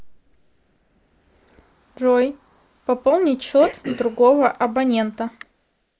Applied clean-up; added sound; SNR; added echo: neural mask model Resemble Enhance denoiser.